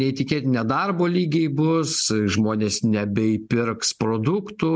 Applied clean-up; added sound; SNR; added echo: none; none; none; none.